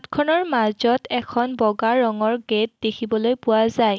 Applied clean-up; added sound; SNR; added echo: none; none; none; none.